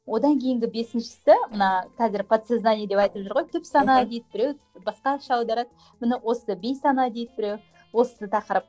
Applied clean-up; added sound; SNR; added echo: neural separator model SepFormer DNS4.